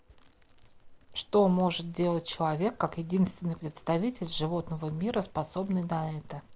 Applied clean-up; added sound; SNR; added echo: none; Crackle; 20 dB; none.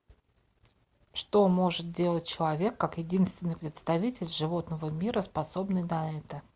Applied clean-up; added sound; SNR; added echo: none; none; none; none.